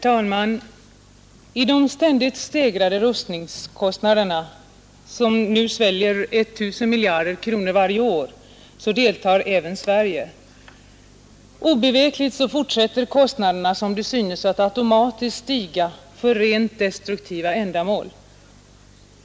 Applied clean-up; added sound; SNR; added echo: none; none; none; none.